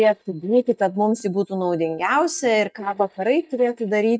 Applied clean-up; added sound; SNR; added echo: neural mask model DeepFilterNet 3.